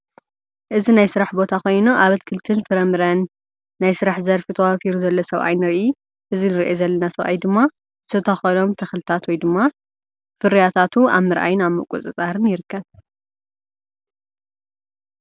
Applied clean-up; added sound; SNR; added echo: none; none; none; none.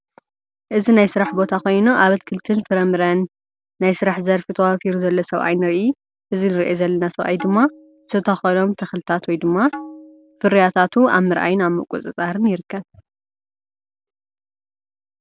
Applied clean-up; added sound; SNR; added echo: none; Tabla; 18 dB; none.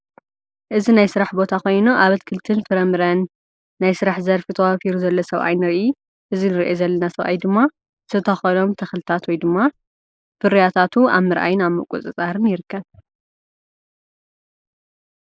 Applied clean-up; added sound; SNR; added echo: neural mask model Resemble Enhance denoiser.